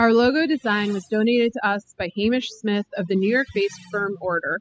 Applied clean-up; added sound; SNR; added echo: classical method spectral subtraction.